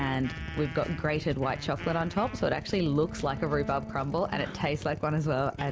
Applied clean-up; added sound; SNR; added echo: none; Drill; 13 dB; none.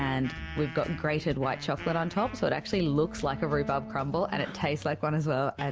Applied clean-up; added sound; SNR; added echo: none; none; none; none.